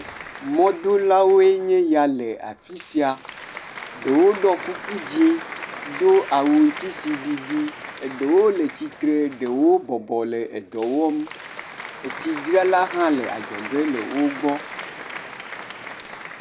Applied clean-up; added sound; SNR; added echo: none; Applause; 14 dB; none.